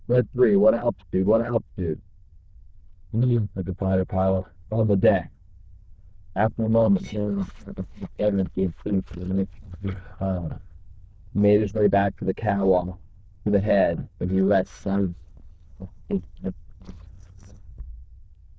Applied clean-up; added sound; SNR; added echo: neural diffusion model UNIVERSE++.